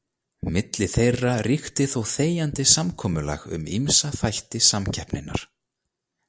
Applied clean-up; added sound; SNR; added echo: none; none; none; none.